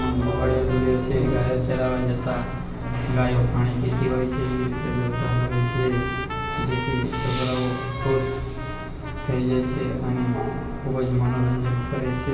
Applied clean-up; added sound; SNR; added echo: none; Trumpet; 12 dB; reverberation time 0.3 s.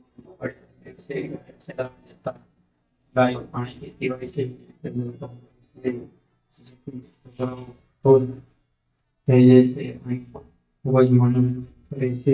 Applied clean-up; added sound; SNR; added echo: neural mask model DeepFilterNet 3.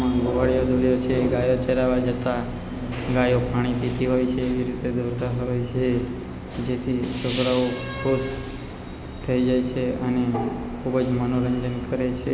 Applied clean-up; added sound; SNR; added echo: none; none; none; none.